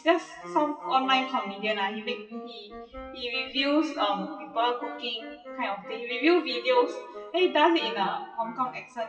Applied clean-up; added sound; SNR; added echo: classical method WPE with log-MMSE.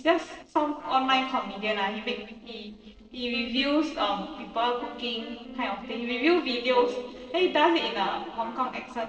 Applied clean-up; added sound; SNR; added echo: neural separator model SepFormer DNS4.